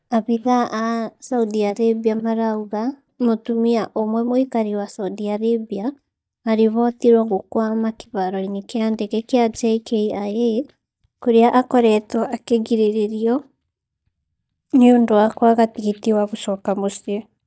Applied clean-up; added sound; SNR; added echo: neural mask model DeepFilterNet 3.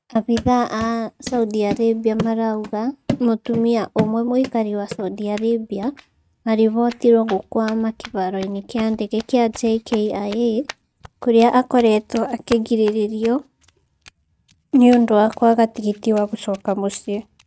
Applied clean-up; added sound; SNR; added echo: neural mask model RNNoise.